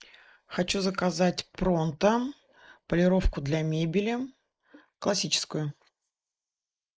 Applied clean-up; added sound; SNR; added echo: neural mask model Resemble Enhance denoiser.